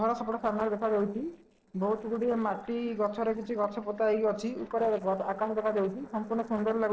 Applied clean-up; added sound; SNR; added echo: neural separator model SepFormer DNS4.